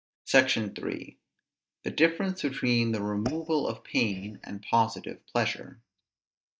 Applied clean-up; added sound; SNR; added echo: neural mask model DeepFilterNet 3.